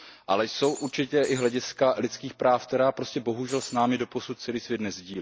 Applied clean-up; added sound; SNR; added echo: none; Shatter; 17 dB; none.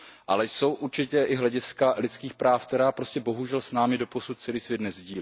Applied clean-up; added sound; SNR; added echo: none; none; none; none.